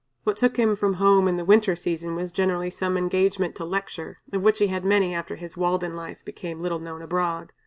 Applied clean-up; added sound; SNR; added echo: none; none; none; none.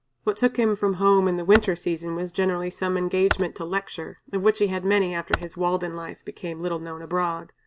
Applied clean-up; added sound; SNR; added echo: none; Computer keyboard; 9 dB; none.